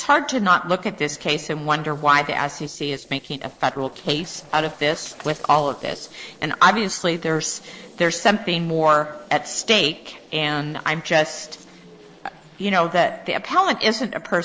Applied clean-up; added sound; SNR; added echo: neural separator model SepFormer DNS4.